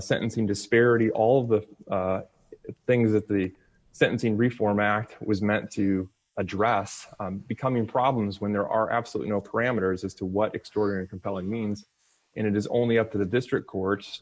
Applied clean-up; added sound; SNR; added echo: neural mask model Resemble Enhance denoiser.